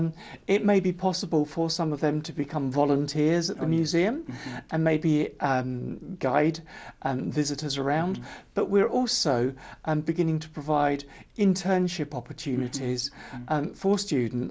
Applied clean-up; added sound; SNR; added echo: none; none; none; none.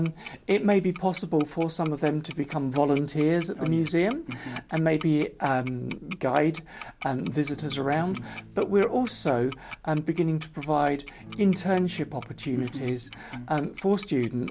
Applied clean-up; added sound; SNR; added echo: none; Tick-tock + Electric guitar / Strum; 18 dB; none.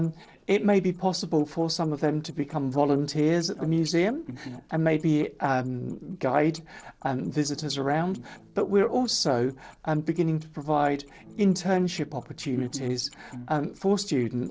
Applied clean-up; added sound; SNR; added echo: neural separator model SepFormer DNS4.